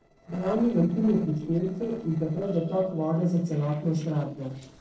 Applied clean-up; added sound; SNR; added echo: neural separator model SepFormer DNS4.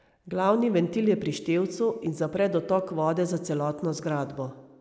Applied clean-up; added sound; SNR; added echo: none; none; none; none.